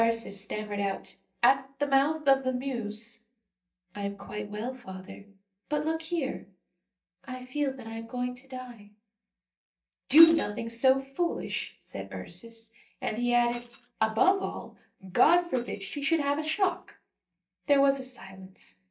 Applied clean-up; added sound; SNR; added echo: neural mask model DeepFilterNet 3.